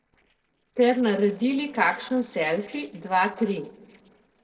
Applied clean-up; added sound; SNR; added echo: neural separator model SepFormer DNS4.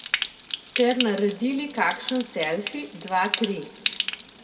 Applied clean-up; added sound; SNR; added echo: none; Stream; 5 dB; reverberation time 1.8 s.